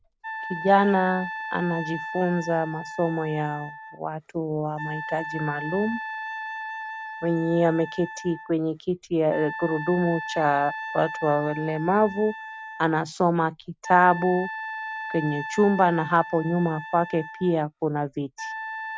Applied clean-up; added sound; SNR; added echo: none; Wind instrument, woodwind instrument; 10 dB; none.